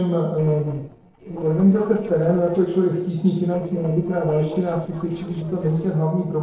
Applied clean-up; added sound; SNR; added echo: neural separator model SepFormer DNS4.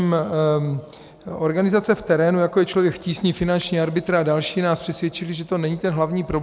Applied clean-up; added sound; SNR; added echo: none; none; none; none.